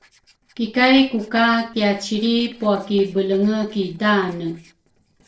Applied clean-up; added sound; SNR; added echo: neural separator model SepFormer DNS4.